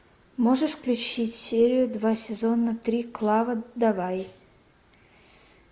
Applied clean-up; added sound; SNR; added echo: none; none; none; none.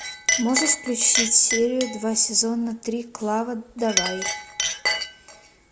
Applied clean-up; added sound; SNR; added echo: none; Chink, clink; 4 dB; none.